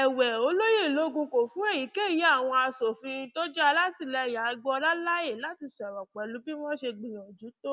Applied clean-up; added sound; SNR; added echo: none; none; none; none.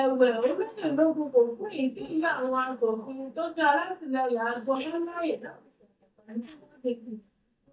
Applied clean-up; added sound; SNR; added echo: neural mask model DeepFilterNet 3.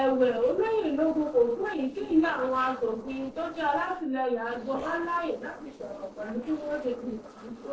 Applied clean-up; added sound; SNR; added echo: neural separator model SepFormer DNS4.